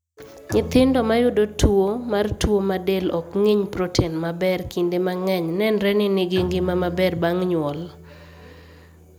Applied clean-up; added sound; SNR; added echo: none; Bowed string instrument; 18 dB; none.